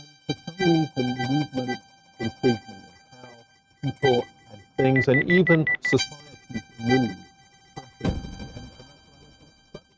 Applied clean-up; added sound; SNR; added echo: neural mask model RNNoise.